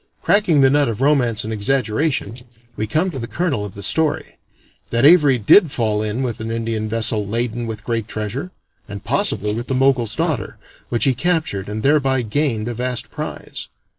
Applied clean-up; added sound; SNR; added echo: neural separator model SepFormer DNS4.